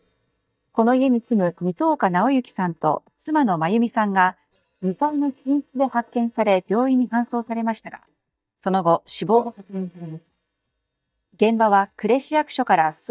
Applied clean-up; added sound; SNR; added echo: neural mask model DeepFilterNet 3.